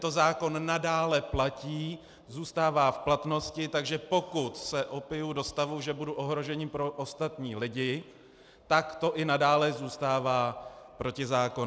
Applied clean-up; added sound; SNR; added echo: none; none; none; none.